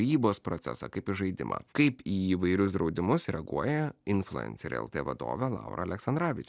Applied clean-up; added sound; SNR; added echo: none; none; none; none.